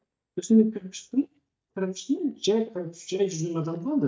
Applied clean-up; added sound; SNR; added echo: neural mask model DeepFilterNet 3.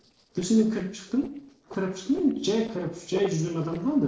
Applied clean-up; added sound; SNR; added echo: neural separator model SepFormer DNS4.